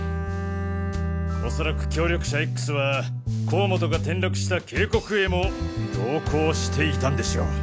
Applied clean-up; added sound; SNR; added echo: none; Bowed string instrument; 13 dB; none.